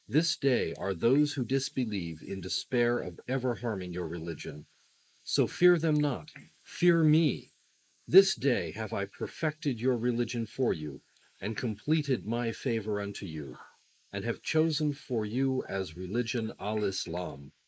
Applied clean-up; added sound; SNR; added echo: neural mask model Resemble Enhance denoiser.